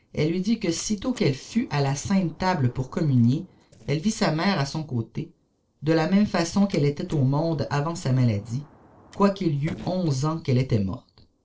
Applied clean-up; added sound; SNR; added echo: neural separator model SepFormer DNS4.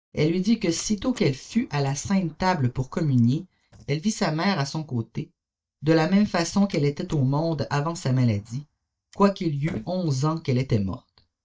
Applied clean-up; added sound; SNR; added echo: neural mask model DeepFilterNet 3.